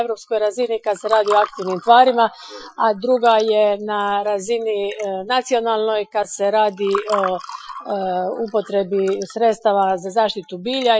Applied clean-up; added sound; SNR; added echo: classical method Wiener filter.